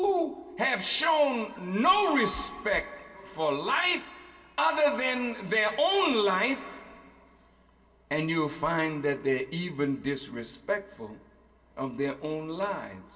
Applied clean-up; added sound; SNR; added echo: none; none; none; reverberation time 0.2 s.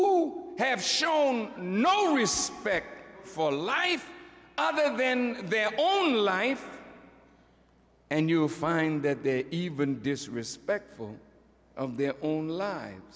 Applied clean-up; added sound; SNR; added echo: none; none; none; none.